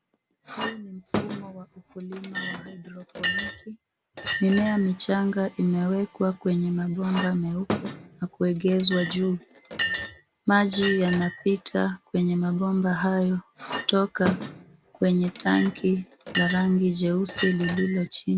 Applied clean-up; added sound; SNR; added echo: none; Chink, clink; 9 dB; none.